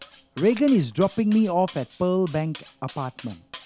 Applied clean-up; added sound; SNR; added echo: none; Cutlery, silverware + Splash, splatter; 19 dB; none.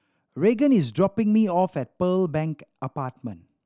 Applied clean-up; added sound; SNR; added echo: none; none; none; none.